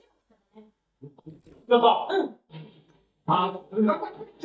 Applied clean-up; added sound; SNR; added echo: neural mask model DeepFilterNet 3.